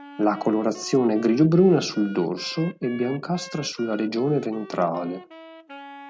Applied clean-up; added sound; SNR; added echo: none; Wind instrument, woodwind instrument; 19 dB; none.